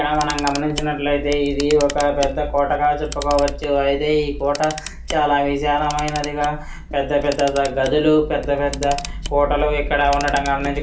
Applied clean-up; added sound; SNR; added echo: none; Camera; 9 dB; reverberation time 0.3 s.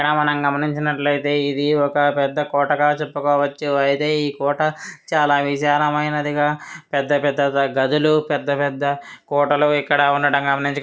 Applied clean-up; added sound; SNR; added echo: none; none; none; none.